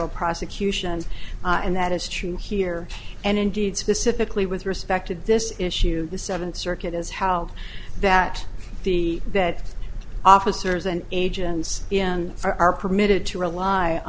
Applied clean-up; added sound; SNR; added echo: none; none; none; none.